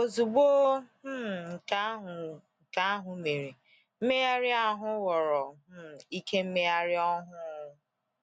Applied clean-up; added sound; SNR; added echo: none; none; none; none.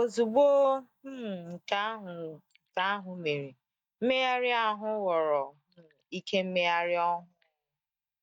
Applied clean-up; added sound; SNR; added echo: neural mask model DeepFilterNet 3.